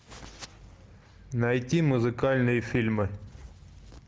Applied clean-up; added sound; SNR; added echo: none; none; none; none.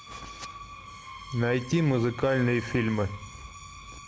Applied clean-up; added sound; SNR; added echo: none; Screech; 16 dB; none.